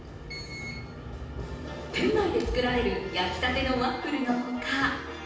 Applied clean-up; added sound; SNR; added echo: none; none; none; reverberation time 0.9 s.